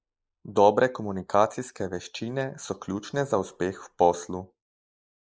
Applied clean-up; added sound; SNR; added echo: neural mask model Resemble Enhance denoiser.